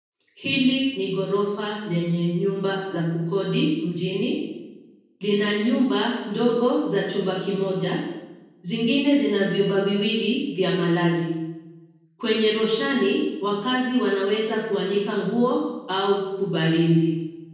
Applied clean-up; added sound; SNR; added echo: none; none; none; reverberation time 1.1 s.